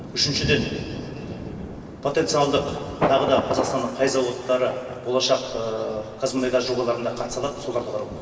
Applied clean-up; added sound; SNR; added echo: none; Thunder; 7 dB; reverberation time 2.6 s.